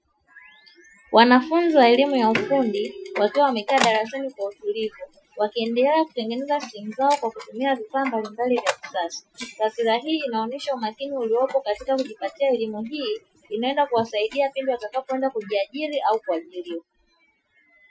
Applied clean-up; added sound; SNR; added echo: classical method Wiener filter.